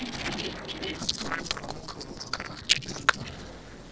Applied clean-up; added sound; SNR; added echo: neural separator model SepFormer DNS4.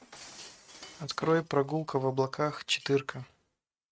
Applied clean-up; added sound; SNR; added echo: neural mask model RNNoise.